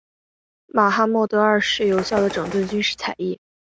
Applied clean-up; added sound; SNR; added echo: none; Bird; 14 dB; none.